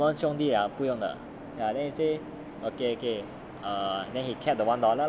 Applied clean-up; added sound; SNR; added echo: none; none; none; none.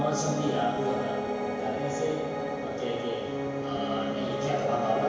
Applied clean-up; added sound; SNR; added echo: none; Piano; 0 dB; reverberation time 1.1 s.